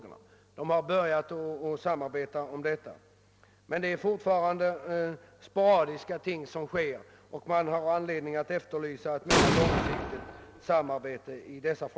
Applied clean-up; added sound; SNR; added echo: none; Explosion; -2 dB; none.